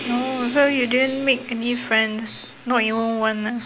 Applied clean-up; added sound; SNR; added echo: none; Crash cymbal; 16 dB; none.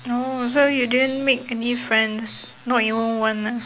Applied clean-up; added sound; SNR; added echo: none; none; none; none.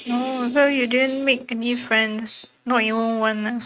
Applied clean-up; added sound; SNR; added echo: neural mask model RNNoise.